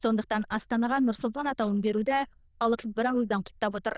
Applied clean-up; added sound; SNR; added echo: neural diffusion model UNIVERSE++.